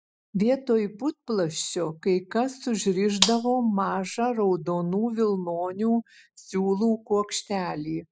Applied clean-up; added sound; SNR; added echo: classical method spectral subtraction.